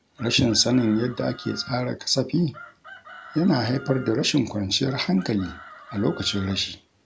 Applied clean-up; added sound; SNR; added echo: none; Chicken, rooster; 19 dB; none.